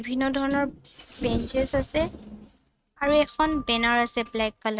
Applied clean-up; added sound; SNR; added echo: neural mask model RNNoise.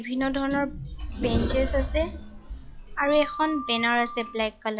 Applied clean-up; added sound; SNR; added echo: classical method log-MMSE.